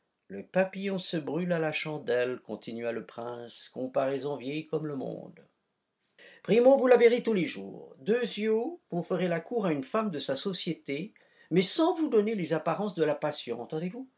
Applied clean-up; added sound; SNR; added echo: none; none; none; none.